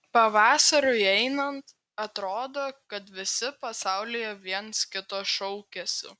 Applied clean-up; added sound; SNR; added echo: none; none; none; none.